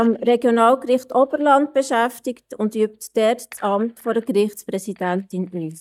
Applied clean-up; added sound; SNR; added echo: neural mask model DeepFilterNet 3.